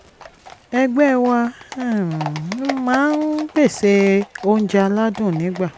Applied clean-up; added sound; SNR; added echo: none; Livestock, farm animals, working animals; 16 dB; none.